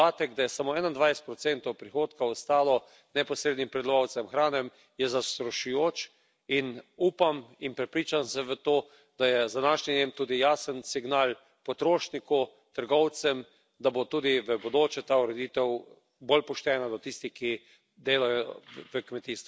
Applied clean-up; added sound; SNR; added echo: none; none; none; none.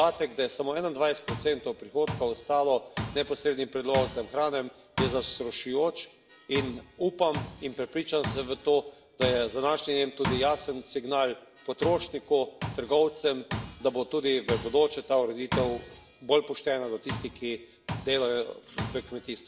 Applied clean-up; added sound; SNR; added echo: none; Tools; 10 dB; reverberation time 1.2 s.